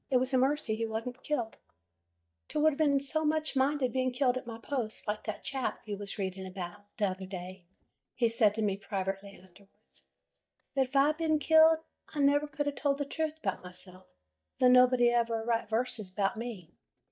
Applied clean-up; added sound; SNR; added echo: neural mask model DeepFilterNet 3.